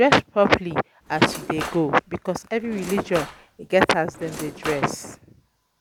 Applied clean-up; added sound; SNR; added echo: none; Cutlery, silverware / Drawer open or close; 13 dB; none.